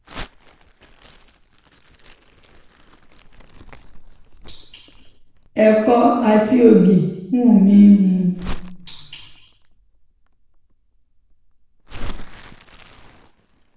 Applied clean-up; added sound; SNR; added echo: none; Crumpling, crinkling; 15 dB; reverberation time 1.0 s.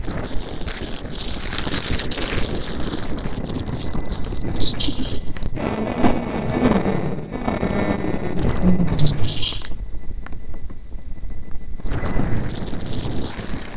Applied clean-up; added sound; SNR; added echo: neural separator model SepFormer DNS4.